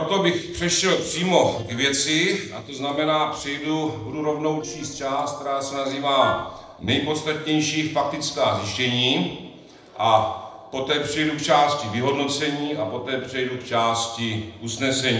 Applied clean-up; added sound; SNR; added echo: neural separator model SepFormer DNS4.